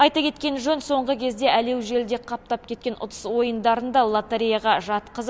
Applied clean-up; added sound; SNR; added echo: none; none; none; none.